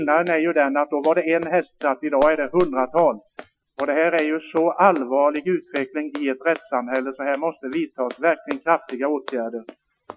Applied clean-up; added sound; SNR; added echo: classical method Wiener filter.